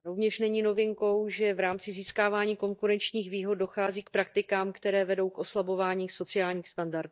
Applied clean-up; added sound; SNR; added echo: neural mask model DeepFilterNet 3.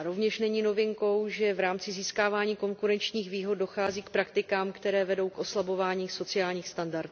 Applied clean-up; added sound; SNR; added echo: none; none; none; none.